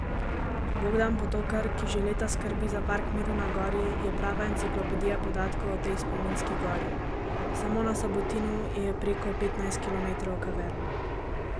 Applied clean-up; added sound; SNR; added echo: none; Fixed-wing aircraft, airplane; -3 dB; none.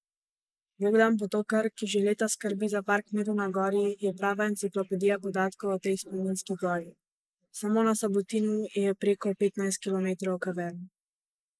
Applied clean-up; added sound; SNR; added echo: neural mask model Resemble Enhance denoiser.